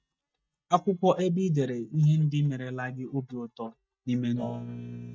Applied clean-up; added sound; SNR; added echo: neural mask model DeepFilterNet 3.